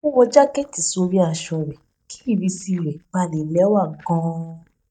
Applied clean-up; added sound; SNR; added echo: neural mask model DeepFilterNet 3.